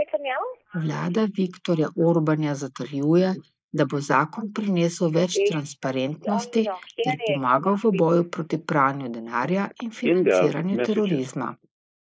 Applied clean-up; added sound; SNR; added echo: neural mask model Resemble Enhance denoiser.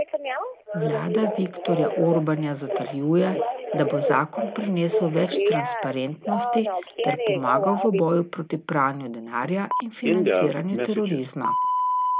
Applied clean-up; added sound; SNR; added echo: none; Telephone; 1 dB; none.